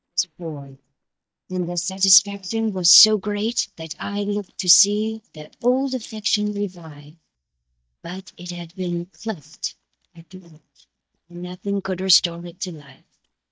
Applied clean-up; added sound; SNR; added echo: neural mask model DeepFilterNet 3.